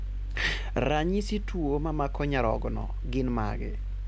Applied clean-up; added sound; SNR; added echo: none; Mechanical fan; 2 dB; none.